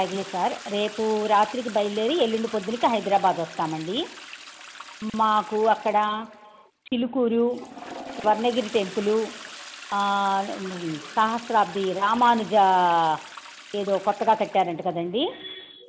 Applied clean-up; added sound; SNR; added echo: none; Toilet flush; 17 dB; none.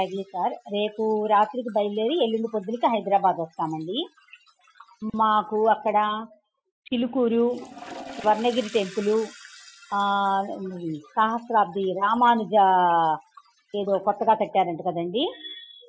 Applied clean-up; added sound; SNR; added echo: classical method Wiener filter.